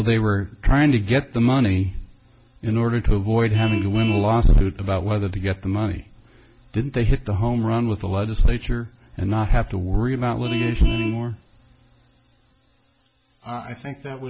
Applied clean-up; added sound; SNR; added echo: none; Vehicle horn, car horn, honking; 17 dB; none.